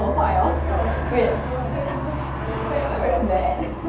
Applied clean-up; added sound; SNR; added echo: none; Aircraft; 2 dB; reverberation time 0.6 s.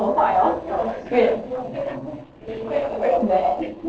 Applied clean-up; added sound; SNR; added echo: neural separator model SepFormer DNS4.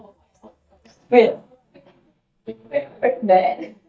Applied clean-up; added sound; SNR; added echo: neural mask model DeepFilterNet 3.